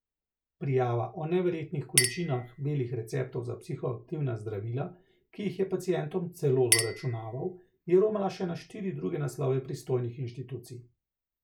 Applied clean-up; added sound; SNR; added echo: none; Chink, clink; 8 dB; none.